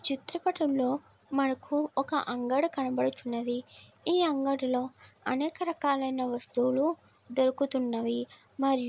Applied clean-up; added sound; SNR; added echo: none; none; none; none.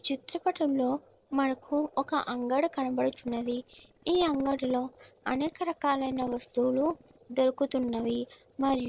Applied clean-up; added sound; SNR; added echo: neural separator model SepFormer DNS4.